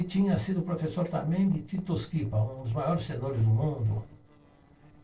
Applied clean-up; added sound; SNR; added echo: neural separator model SepFormer DNS4.